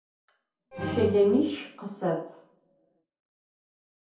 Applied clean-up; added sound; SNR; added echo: none; Musical instrument; 7 dB; reverberation time 0.6 s.